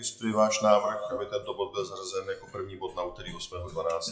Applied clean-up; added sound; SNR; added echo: classical method WPE with log-MMSE.